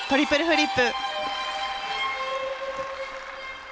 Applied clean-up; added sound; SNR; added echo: none; none; none; none.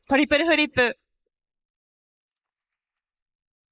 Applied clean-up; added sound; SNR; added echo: neural mask model Resemble Enhance denoiser.